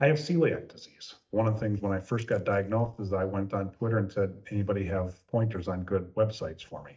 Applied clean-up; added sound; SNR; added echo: neural mask model DeepFilterNet 3.